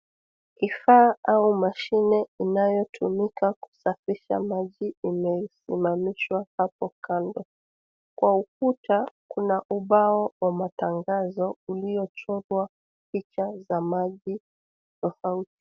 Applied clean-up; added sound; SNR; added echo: none; none; none; none.